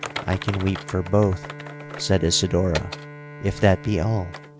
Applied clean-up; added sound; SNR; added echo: none; Bowed string instrument + Typing; 12 dB; none.